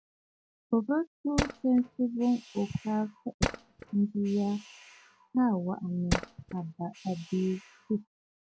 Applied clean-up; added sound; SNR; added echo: none; Tools; 7 dB; none.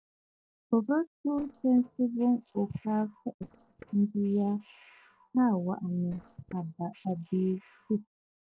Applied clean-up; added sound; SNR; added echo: neural separator model SepFormer DNS4.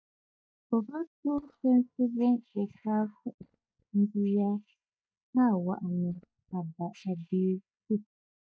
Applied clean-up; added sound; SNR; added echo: neural mask model DeepFilterNet 3.